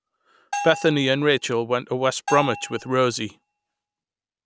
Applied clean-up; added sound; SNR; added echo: none; Bell; 11 dB; none.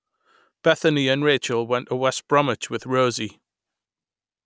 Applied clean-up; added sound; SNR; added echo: none; none; none; none.